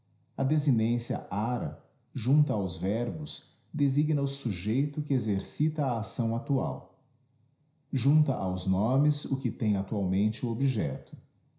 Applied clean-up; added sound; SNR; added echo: none; none; none; reverberation time 0.5 s.